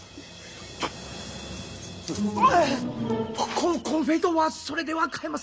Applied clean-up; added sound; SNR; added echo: none; none; none; none.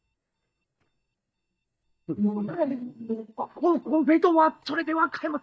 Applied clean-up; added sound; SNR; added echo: neural mask model DeepFilterNet 3.